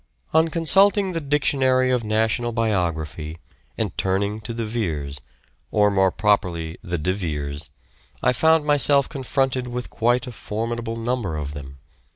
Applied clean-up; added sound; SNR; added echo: none; none; none; none.